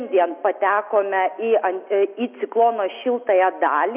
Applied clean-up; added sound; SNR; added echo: none; none; none; none.